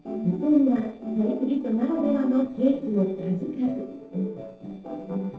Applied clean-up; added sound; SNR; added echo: neural separator model SepFormer DNS4.